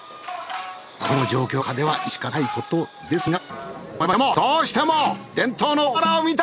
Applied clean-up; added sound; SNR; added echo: none; none; none; none.